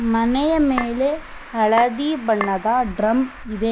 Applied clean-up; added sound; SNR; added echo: none; Traffic noise, roadway noise + Chink, clink; 12 dB; none.